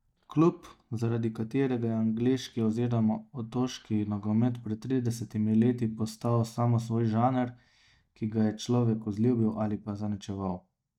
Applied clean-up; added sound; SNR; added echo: neural mask model DeepFilterNet 3.